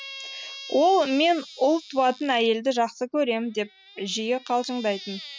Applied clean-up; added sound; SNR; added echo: none; Squeak; 18 dB; none.